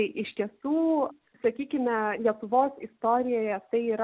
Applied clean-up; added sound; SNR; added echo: none; none; none; none.